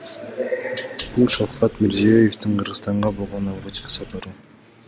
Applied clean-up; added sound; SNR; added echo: none; Sink (filling or washing); 17 dB; none.